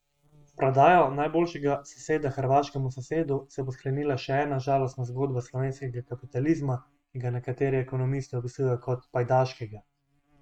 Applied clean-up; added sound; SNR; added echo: neural mask model RNNoise.